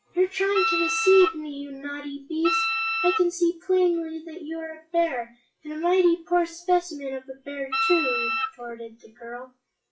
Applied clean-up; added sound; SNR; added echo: classical method WPE with log-MMSE.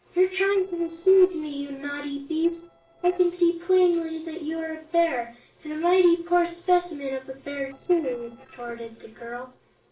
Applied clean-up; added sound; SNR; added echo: neural separator model SepFormer DNS4.